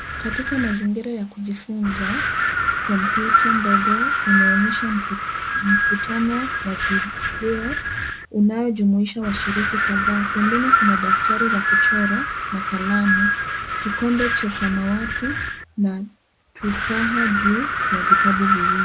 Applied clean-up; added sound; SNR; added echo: none; Wind; -2 dB; none.